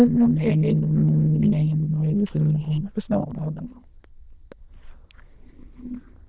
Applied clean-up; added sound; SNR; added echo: neural diffusion model UNIVERSE++.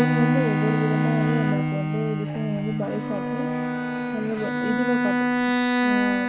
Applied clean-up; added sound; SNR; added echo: none; Bowed string instrument + Bowed string instrument; -5 dB; none.